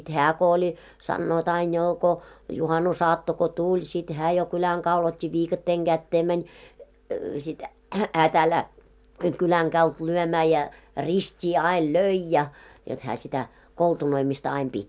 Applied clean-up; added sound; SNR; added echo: none; none; none; none.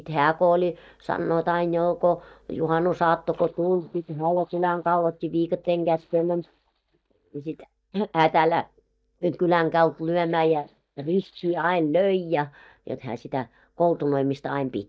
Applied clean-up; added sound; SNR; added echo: neural mask model DeepFilterNet 3.